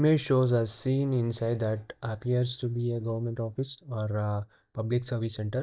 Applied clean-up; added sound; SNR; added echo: neural mask model DeepFilterNet 3.